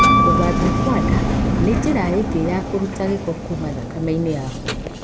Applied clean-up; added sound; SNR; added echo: none; Piano + Engine; -4 dB; none.